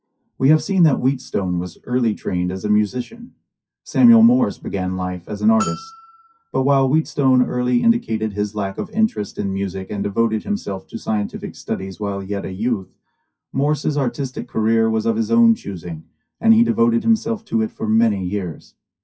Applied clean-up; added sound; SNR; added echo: classical method WPE with log-MMSE.